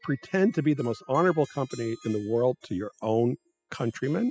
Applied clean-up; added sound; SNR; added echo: classical method spectral subtraction.